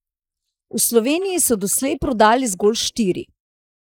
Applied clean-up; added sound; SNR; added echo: neural mask model Resemble Enhance denoiser.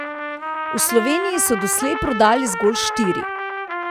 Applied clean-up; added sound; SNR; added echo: none; Trumpet; 5 dB; none.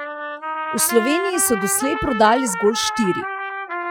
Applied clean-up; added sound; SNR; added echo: classical method Wiener filter.